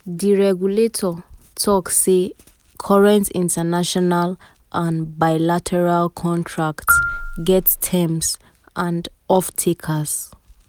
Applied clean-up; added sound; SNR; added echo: none; Marimba, xylophone; 5 dB; none.